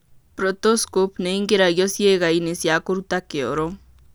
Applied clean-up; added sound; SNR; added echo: none; none; none; none.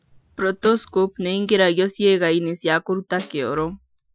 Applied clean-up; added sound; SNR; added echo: classical method Wiener filter.